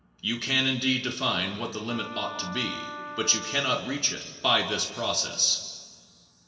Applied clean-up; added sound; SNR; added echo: none; Wind instrument, woodwind instrument; 11 dB; reverberation time 2.2 s.